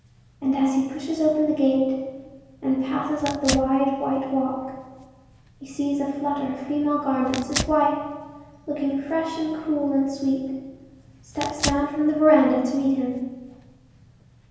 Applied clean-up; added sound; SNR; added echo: none; Tearing; 14 dB; reverberation time 1.2 s.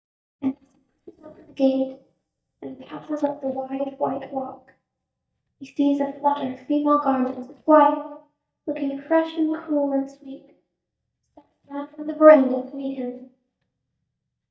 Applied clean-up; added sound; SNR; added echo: neural mask model DeepFilterNet 3.